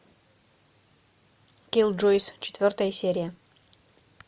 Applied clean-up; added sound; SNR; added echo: none; none; none; none.